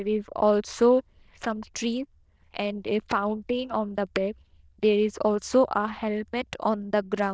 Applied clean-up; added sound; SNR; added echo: neural diffusion model UNIVERSE++.